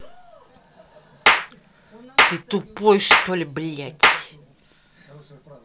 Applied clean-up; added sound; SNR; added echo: none; Clapping; -4 dB; none.